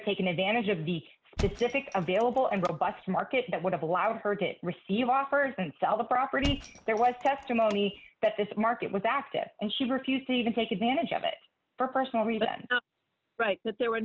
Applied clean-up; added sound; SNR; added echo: none; Thump, thud; 11 dB; none.